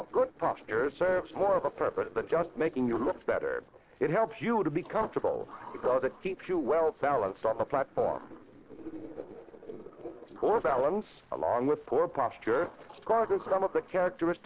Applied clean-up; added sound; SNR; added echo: neural separator model SepFormer DNS4.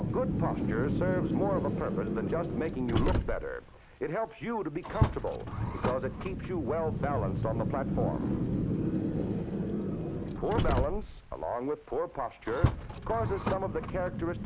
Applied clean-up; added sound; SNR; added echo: none; Car; -2 dB; none.